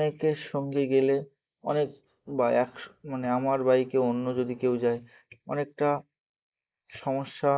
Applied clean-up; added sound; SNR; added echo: neural mask model Resemble Enhance denoiser.